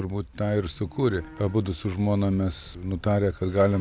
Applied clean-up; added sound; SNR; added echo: none; none; none; none.